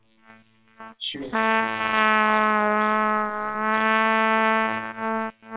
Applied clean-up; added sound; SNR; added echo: neural separator model SepFormer WHAMR!.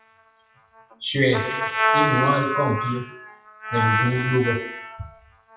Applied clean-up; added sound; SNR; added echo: classical method WPE with log-MMSE.